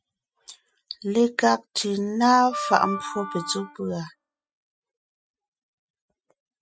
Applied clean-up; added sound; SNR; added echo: classical method spectral subtraction.